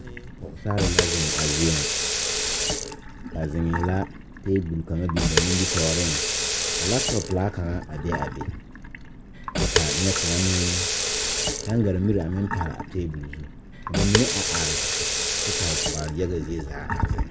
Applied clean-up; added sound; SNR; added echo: none; Sink (filling or washing) / Water tap, faucet; -1 dB; none.